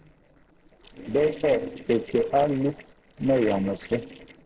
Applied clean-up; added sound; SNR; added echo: neural separator model SepFormer DNS4.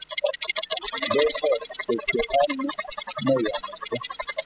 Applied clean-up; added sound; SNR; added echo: classical method spectral subtraction.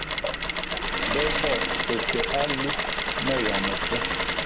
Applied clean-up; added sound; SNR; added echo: none; Mechanisms; -4 dB; none.